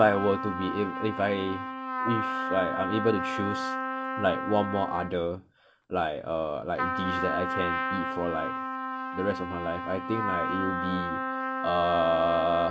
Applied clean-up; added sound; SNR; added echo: none; Trumpet; 3 dB; none.